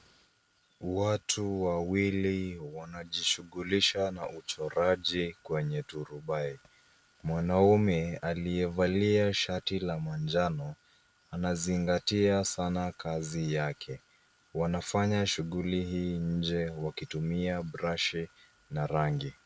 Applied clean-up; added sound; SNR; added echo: none; none; none; none.